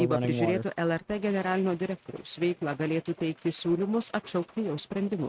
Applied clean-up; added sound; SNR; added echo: neural mask model RNNoise.